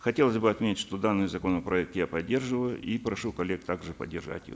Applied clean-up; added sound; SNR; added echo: none; none; none; none.